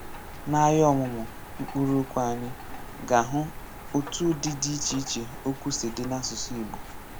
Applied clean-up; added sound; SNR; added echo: none; Rain; 10 dB; none.